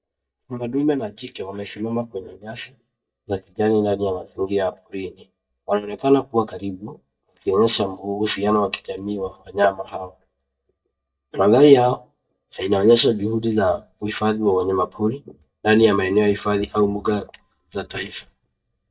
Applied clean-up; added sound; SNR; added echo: neural mask model DeepFilterNet 3.